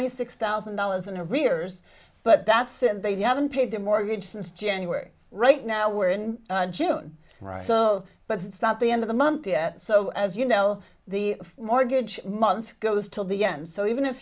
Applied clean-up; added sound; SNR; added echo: none; none; none; none.